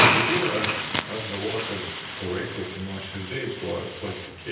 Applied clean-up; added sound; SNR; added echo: none; Hiss; -3 dB; reverberation time 0.9 s.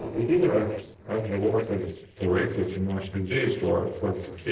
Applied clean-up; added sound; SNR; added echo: neural separator model SepFormer DNS4.